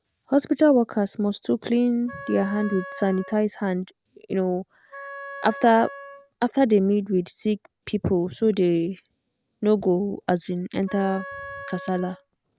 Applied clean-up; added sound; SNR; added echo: none; Wind instrument, woodwind instrument; 16 dB; none.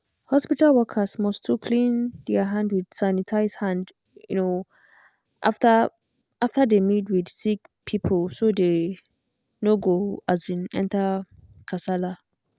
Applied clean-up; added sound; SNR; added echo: none; none; none; none.